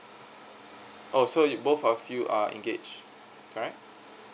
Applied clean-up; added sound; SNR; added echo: none; none; none; none.